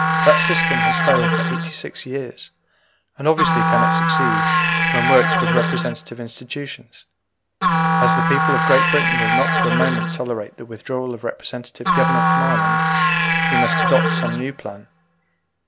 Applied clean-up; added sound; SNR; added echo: none; Musical instrument; -5 dB; none.